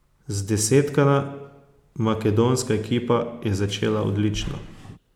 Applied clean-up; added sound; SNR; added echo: none; none; none; none.